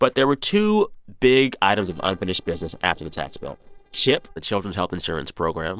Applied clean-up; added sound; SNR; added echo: neural separator model SepFormer DNS4.